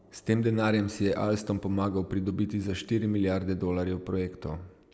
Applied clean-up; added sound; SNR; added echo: none; none; none; none.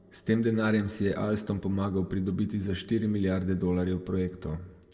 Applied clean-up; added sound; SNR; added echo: none; none; none; reverberation time 1.0 s.